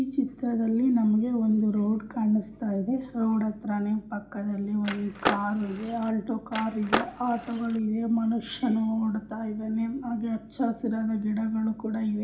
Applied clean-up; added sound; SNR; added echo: none; Skateboard; 6 dB; reverberation time 0.4 s.